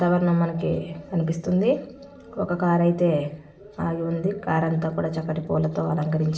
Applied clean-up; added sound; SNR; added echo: none; none; none; reverberation time 0.6 s.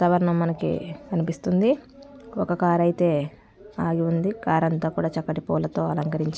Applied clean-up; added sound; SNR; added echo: none; none; none; none.